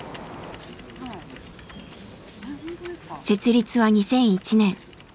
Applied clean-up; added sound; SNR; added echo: none; none; none; none.